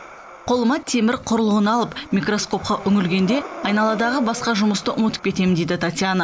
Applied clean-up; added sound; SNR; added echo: none; Breathing; 17 dB; none.